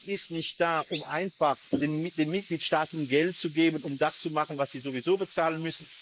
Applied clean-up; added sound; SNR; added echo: neural mask model Resemble Enhance denoiser.